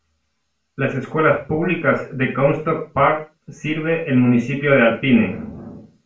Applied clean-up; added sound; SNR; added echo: none; none; none; reverberation time 0.3 s.